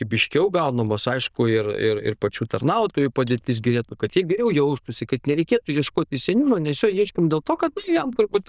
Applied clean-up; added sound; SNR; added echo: neural diffusion model UNIVERSE++.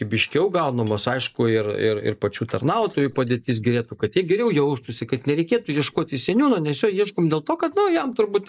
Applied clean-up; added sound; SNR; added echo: neural mask model Resemble Enhance denoiser.